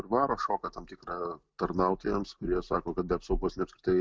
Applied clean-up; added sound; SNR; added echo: none; none; none; none.